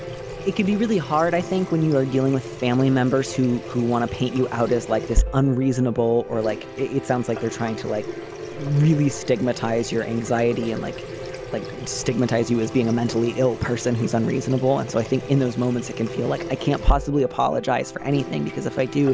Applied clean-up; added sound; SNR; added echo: none; Piano + Sink (filling or washing) / Water tap, faucet; 8 dB; none.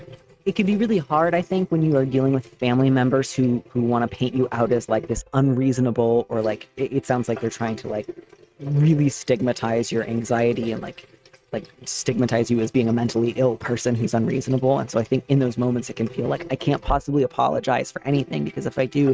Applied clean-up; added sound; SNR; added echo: neural mask model RNNoise.